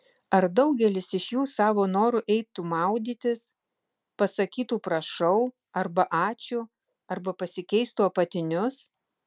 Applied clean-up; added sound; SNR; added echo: none; none; none; none.